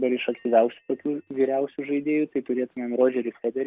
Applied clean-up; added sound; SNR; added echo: none; Bell; 19 dB; none.